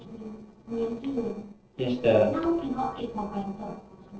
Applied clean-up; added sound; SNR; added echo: neural separator model SepFormer DNS4.